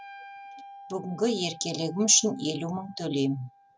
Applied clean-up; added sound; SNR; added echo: none; Wind instrument, woodwind instrument; 18 dB; none.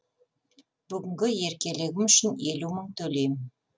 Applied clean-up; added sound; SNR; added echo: none; none; none; none.